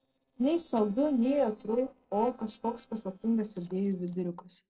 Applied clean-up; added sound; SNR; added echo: neural separator model SepFormer DNS4.